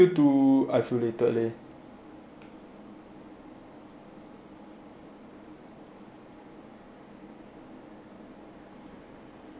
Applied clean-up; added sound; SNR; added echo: none; none; none; none.